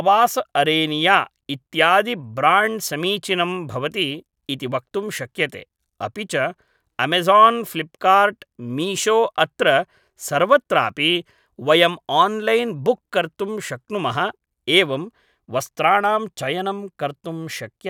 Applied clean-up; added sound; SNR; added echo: none; none; none; none.